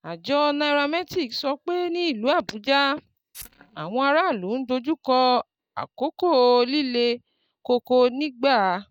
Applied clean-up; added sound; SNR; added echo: neural mask model DeepFilterNet 3.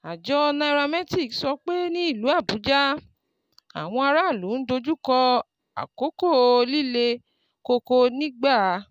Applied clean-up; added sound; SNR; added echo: none; none; none; none.